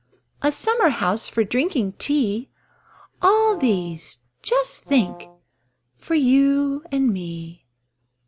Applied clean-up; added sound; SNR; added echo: none; Brass instrument; 19 dB; none.